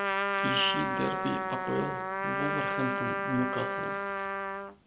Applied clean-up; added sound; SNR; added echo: none; Trumpet; -3 dB; none.